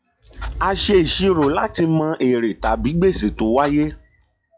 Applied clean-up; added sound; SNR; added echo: classical method log-MMSE.